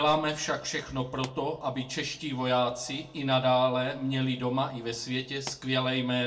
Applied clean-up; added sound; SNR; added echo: none; Explosion; 20 dB; reverberation time 0.2 s.